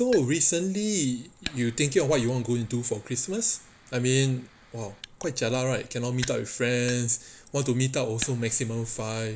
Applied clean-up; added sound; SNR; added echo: none; Fire; 19 dB; none.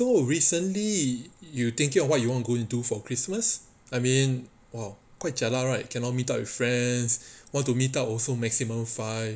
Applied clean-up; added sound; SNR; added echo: none; none; none; none.